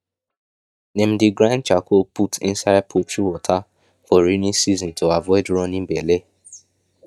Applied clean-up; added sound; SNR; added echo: neural mask model DeepFilterNet 3.